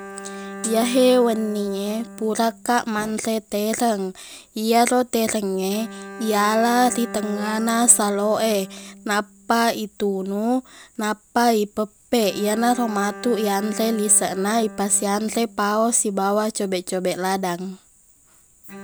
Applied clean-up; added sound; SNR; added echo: none; Bowed string instrument; 17 dB; none.